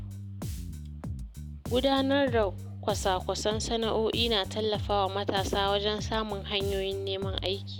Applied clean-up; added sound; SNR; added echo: none; Bass guitar; 7 dB; none.